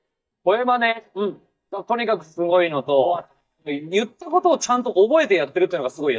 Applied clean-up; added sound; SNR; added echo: neural mask model DeepFilterNet 3.